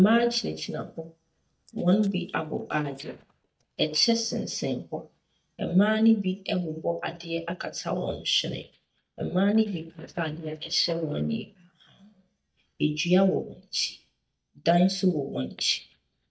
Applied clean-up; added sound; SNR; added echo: neural mask model DeepFilterNet 3.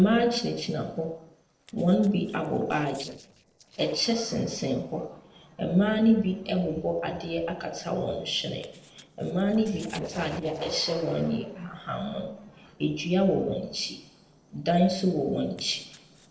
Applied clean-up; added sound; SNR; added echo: neural separator model SepFormer DNS4.